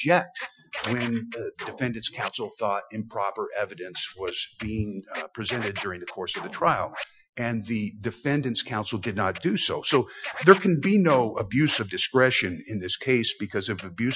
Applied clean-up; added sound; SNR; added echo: classical method Wiener filter.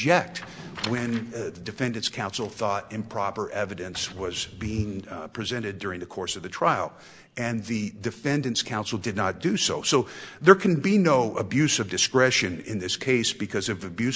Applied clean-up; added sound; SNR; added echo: none; none; none; none.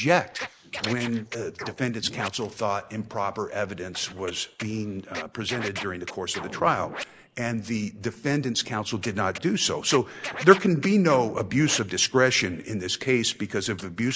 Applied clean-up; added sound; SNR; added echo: neural mask model Resemble Enhance denoiser.